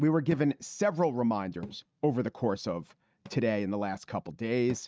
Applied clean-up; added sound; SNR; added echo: neural mask model RNNoise.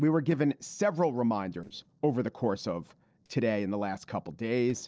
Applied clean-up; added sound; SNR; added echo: neural separator model SepFormer DNS4.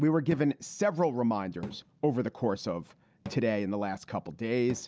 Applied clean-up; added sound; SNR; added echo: none; Cupboard open or close / Drawer open or close; 19 dB; none.